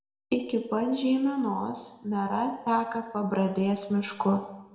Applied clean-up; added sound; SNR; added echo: none; none; none; reverberation time 0.9 s.